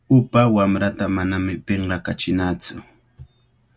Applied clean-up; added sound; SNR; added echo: none; none; none; none.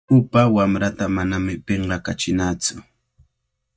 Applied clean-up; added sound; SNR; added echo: neural mask model DeepFilterNet 3.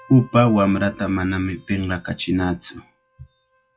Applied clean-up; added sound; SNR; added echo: classical method log-MMSE.